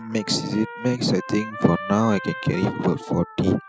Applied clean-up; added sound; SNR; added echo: classical method spectral subtraction.